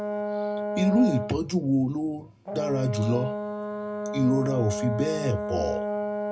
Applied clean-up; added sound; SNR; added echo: none; Brass instrument; 4 dB; reverberation time 0.2 s.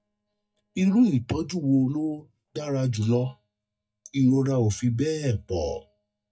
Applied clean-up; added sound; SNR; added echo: neural mask model DeepFilterNet 3.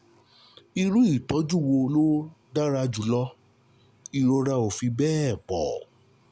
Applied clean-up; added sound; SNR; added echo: none; none; none; none.